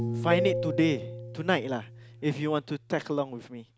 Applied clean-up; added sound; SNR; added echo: none; Piano + Marimba, xylophone; 4 dB; none.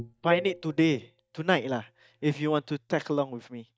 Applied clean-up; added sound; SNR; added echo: neural mask model DeepFilterNet 3.